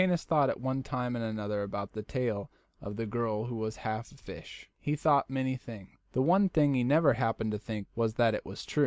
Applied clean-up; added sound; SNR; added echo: none; none; none; none.